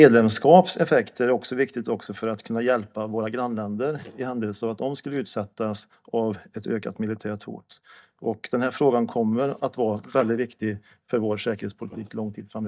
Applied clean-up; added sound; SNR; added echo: neural mask model DeepFilterNet 3.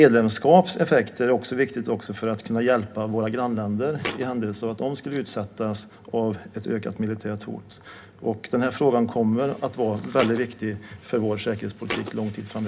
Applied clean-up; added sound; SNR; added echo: none; Thump, thud; 9 dB; reverberation time 0.3 s.